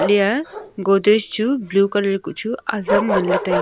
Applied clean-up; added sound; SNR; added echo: none; Bark; 6 dB; none.